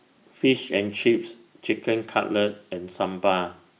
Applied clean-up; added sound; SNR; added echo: none; none; none; none.